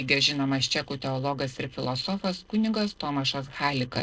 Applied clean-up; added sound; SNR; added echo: neural separator model SepFormer DNS4.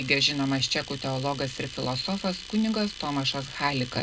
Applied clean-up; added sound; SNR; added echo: none; Domestic sounds, home sounds; 14 dB; reverberation time 0.2 s.